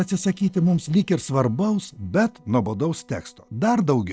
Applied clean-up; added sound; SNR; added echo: neural separator model SepFormer DNS4.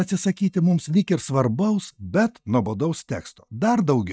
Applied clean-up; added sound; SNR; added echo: neural mask model DeepFilterNet 3.